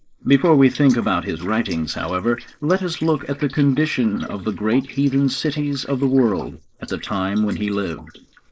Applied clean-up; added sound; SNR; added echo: neural mask model Resemble Enhance denoiser.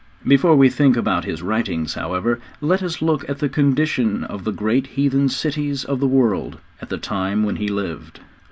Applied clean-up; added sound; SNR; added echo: none; none; none; none.